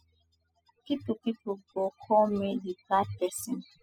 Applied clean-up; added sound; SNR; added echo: classical method spectral subtraction.